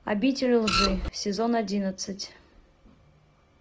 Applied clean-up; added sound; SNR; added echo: none; Printer; -2 dB; none.